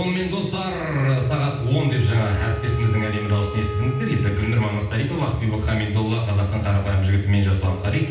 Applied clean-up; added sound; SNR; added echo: none; Wind instrument, woodwind instrument; 16 dB; reverberation time 0.8 s.